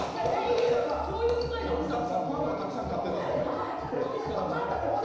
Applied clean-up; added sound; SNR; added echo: none; Hammer; 19 dB; reverberation time 1.0 s.